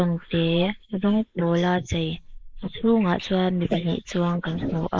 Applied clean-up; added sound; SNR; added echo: neural mask model Resemble Enhance denoiser.